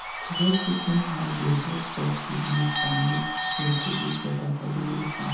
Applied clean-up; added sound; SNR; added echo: none; Bird / Bell; 5 dB; reverberation time 0.8 s.